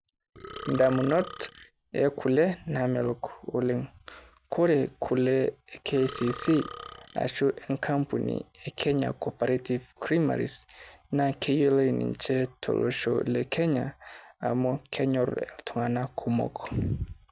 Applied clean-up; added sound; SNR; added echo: none; Burping, eructation; 14 dB; none.